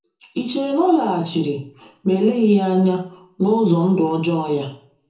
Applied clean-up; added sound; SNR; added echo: none; none; none; reverberation time 0.5 s.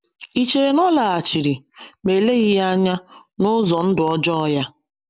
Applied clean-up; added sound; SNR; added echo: none; none; none; none.